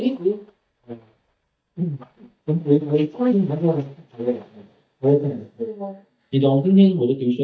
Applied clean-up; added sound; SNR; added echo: neural mask model DeepFilterNet 3.